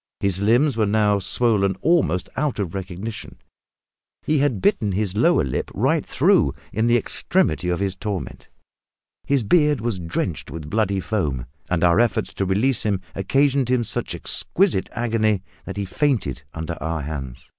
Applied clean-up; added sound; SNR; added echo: none; none; none; none.